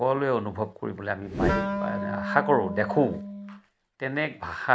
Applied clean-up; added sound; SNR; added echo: none; Wind instrument, woodwind instrument + Whoosh, swoosh, swish; 3 dB; none.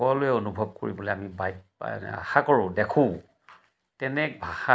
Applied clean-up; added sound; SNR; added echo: none; none; none; none.